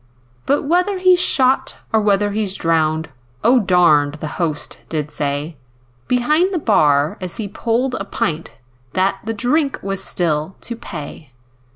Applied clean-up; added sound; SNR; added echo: none; none; none; none.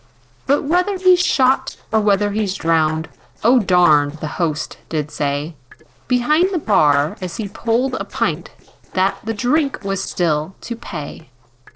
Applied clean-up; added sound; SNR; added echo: neural separator model SepFormer DNS4.